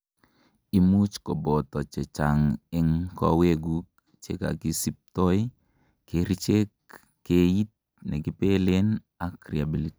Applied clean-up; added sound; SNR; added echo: none; none; none; none.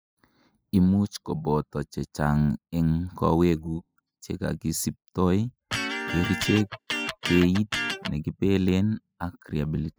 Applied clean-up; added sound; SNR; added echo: classical method spectral subtraction.